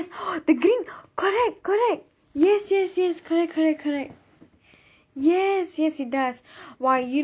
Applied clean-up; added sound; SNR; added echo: none; none; none; none.